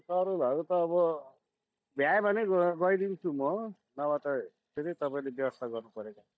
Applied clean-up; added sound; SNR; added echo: neural mask model DeepFilterNet 3.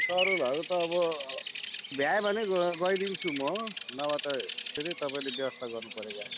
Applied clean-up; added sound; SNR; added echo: none; Bird vocalization, bird call, bird song; 5 dB; none.